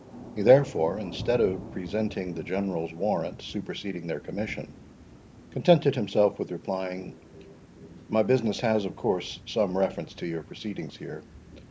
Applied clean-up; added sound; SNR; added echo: none; Thunder / Rain; 17 dB; none.